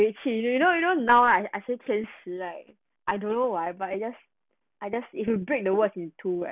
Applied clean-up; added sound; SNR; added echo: none; none; none; none.